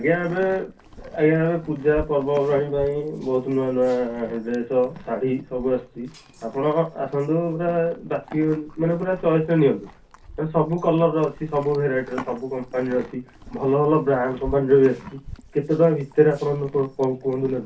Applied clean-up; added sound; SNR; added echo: none; Livestock, farm animals, working animals; 19 dB; reverberation time 0.3 s.